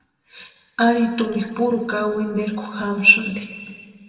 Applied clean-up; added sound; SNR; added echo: none; none; none; reverberation time 1.7 s.